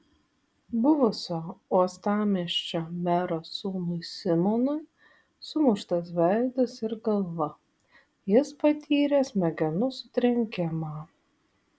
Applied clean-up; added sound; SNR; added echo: none; none; none; none.